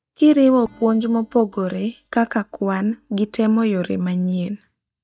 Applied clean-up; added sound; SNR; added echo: neural mask model DeepFilterNet 3.